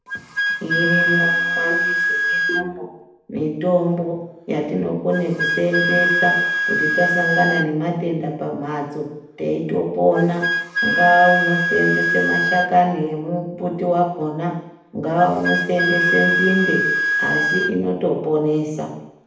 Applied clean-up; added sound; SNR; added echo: none; Wind instrument, woodwind instrument; 1 dB; reverberation time 0.8 s.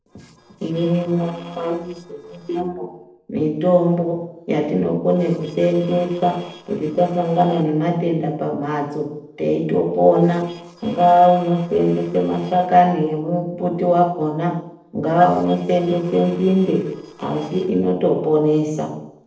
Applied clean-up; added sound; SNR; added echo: neural separator model SepFormer DNS4.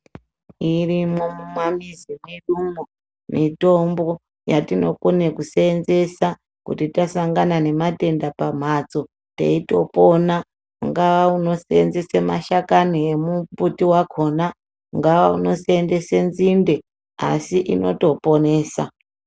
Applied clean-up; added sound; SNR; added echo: none; none; none; none.